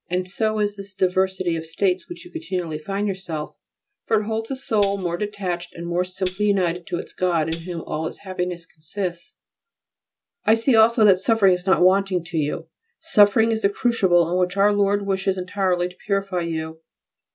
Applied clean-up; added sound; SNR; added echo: none; Tambourine; 5 dB; none.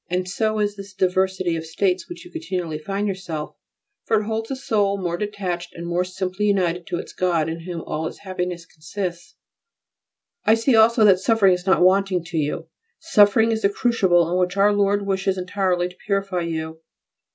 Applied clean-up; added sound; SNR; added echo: none; none; none; none.